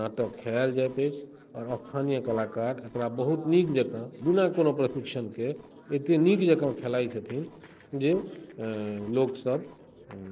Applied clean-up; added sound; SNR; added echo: neural separator model SepFormer DNS4.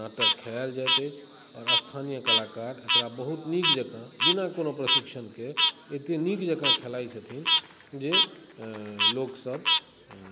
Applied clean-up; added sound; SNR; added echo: none; Frog; -5 dB; none.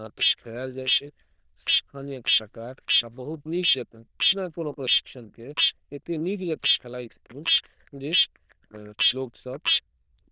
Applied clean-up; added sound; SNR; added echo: neural diffusion model UNIVERSE++.